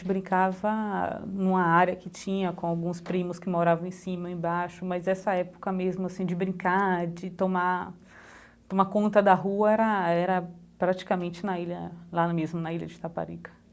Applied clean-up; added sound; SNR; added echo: none; none; none; none.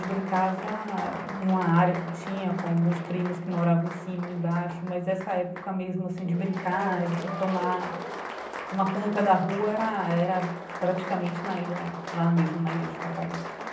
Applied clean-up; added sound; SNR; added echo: none; Applause; 10 dB; reverberation time 0.6 s.